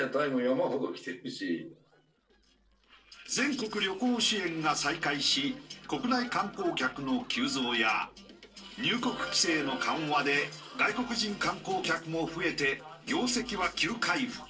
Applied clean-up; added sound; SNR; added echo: neural separator model SepFormer DNS4.